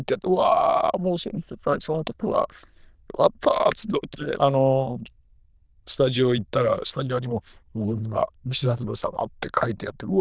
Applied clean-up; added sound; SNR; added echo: neural diffusion model UNIVERSE++.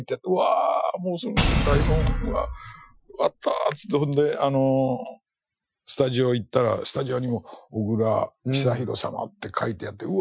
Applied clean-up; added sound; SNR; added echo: classical method Wiener filter.